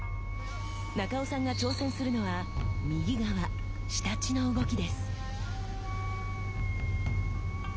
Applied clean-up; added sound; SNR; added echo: none; Wind instrument, woodwind instrument; 16 dB; none.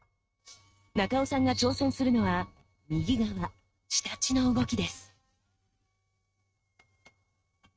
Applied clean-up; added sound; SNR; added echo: neural mask model RNNoise.